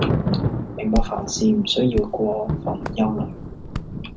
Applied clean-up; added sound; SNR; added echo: none; Hands + Thunder; 2 dB; none.